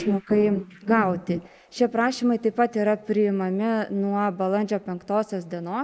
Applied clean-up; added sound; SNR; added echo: neural mask model Resemble Enhance denoiser.